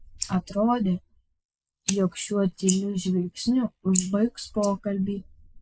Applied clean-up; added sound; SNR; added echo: neural mask model Resemble Enhance denoiser.